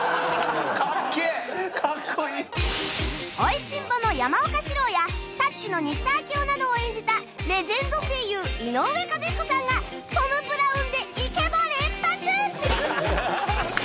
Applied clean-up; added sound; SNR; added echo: none; Hi-hat; 3 dB; none.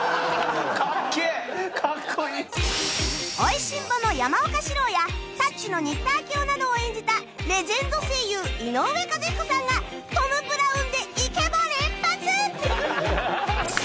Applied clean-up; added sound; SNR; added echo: none; none; none; none.